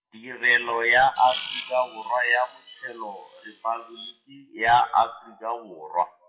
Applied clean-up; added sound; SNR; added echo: classical method WPE with log-MMSE.